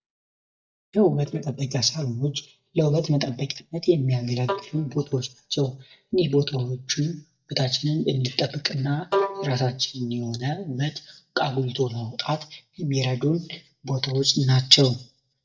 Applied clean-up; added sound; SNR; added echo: neural mask model DeepFilterNet 3.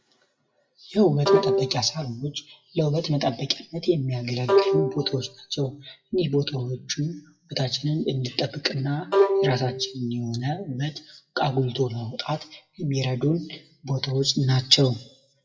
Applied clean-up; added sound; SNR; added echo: classical method WPE with log-MMSE.